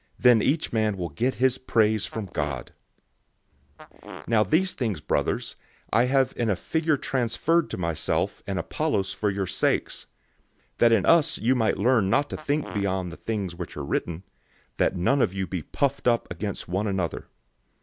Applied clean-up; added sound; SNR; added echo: none; Fart; 17 dB; none.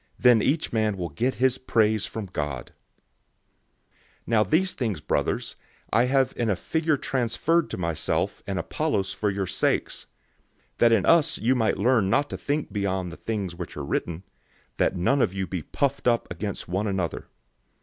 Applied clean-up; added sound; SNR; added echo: none; none; none; none.